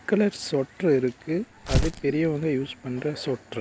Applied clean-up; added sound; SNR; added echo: none; Tearing; 4 dB; none.